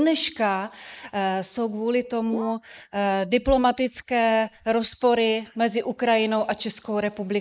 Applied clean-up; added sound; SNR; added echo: neural mask model Resemble Enhance denoiser.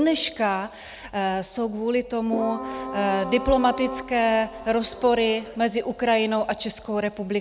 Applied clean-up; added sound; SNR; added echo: none; Keyboard (musical); 10 dB; none.